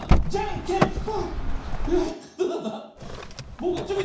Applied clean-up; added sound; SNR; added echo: none; Car; -3 dB; reverberation time 0.6 s.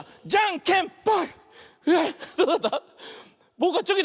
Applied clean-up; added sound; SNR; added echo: none; none; none; none.